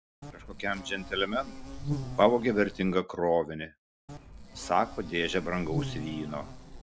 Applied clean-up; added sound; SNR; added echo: none; Insect; 8 dB; none.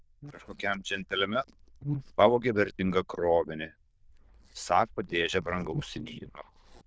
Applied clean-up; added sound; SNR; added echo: neural diffusion model UNIVERSE++.